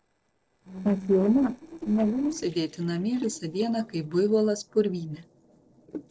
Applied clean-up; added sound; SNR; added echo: neural separator model SepFormer DNS4.